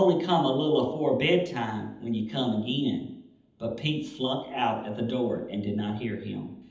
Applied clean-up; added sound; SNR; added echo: none; none; none; reverberation time 0.8 s.